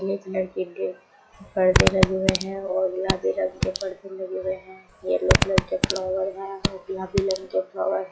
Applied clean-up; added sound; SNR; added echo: classical method log-MMSE.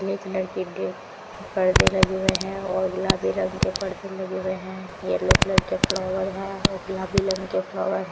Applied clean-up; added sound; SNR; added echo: none; Fart; -1 dB; none.